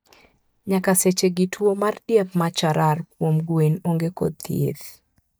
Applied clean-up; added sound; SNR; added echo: neural mask model DeepFilterNet 3.